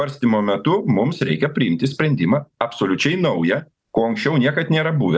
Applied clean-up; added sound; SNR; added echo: none; none; none; none.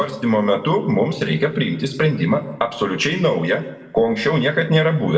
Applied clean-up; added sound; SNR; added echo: none; none; none; reverberation time 0.7 s.